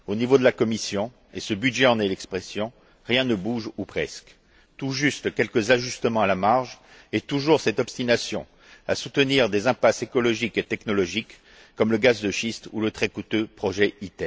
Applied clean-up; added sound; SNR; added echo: none; none; none; none.